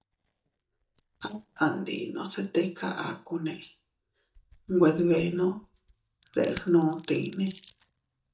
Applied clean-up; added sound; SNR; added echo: neural mask model DeepFilterNet 3.